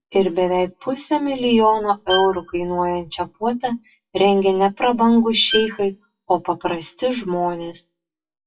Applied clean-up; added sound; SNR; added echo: classical method WPE with log-MMSE.